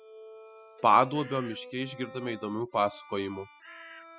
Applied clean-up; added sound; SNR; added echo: classical method spectral subtraction.